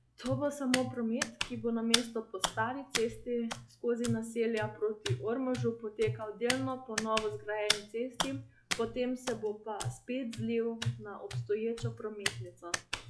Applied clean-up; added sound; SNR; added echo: classical method log-MMSE.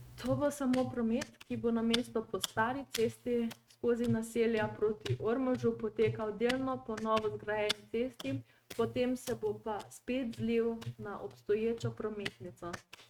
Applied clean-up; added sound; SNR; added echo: neural mask model RNNoise.